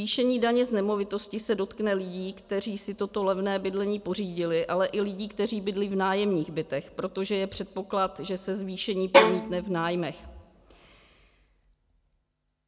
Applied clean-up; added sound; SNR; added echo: none; Bowed string instrument; -4 dB; none.